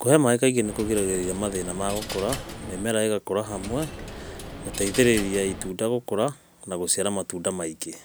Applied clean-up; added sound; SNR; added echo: none; Coin (dropping); 10 dB; none.